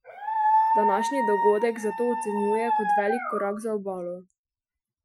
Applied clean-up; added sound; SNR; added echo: classical method Wiener filter.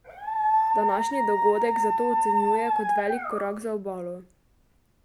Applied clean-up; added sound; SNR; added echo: none; Dog; -4 dB; none.